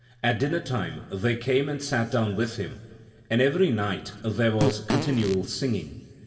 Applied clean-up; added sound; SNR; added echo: none; Fart; 4 dB; reverberation time 1.5 s.